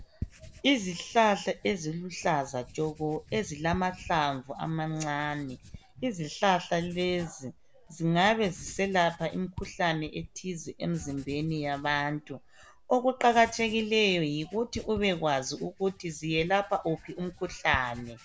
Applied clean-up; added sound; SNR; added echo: none; Writing; 18 dB; none.